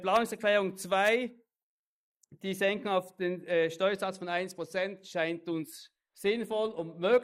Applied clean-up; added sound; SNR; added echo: neural mask model Resemble Enhance denoiser.